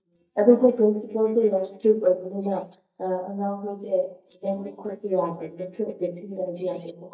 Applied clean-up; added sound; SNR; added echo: neural mask model DeepFilterNet 3.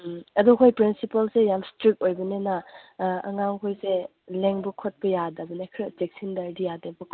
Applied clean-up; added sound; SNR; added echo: none; none; none; none.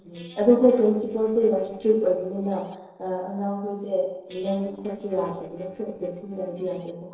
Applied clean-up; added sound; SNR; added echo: neural separator model SepFormer DNS4.